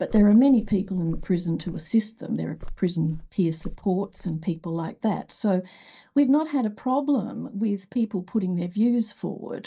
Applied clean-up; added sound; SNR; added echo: neural mask model DeepFilterNet 3.